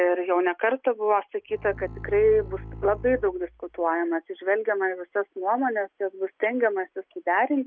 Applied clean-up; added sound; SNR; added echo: none; Bowed string instrument; 15 dB; none.